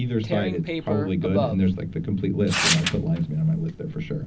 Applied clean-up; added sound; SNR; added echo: none; Tearing; 6 dB; reverberation time 0.4 s.